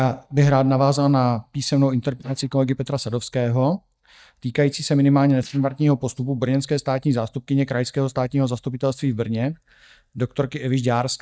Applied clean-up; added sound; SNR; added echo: neural mask model DeepFilterNet 3.